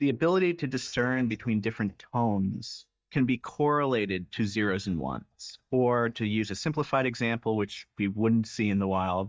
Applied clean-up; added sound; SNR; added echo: neural mask model DeepFilterNet 3.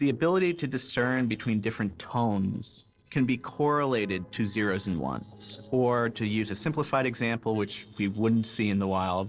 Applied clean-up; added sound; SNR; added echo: neural separator model SepFormer DNS4.